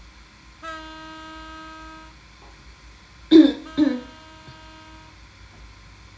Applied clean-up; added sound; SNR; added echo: none; Vehicle horn, car horn, honking; 20 dB; reverberation time 0.4 s.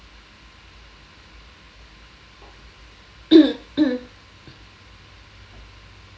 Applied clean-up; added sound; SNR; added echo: none; none; none; none.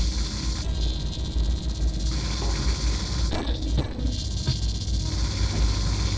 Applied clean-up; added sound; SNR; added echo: neural separator model SepFormer DNS4.